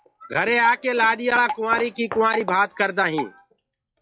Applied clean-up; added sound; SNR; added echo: classical method log-MMSE.